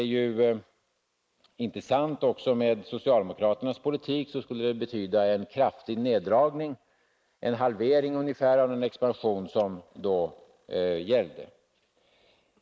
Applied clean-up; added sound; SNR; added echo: neural mask model Resemble Enhance denoiser.